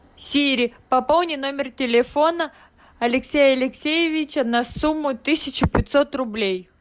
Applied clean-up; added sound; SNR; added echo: none; none; none; none.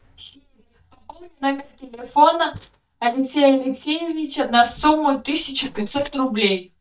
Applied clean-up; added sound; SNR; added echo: neural mask model DeepFilterNet 3.